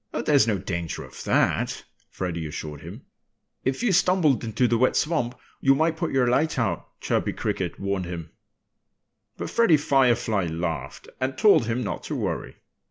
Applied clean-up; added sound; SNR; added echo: none; none; none; none.